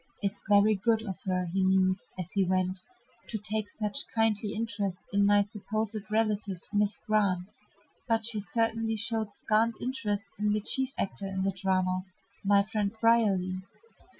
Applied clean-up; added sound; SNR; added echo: classical method Wiener filter.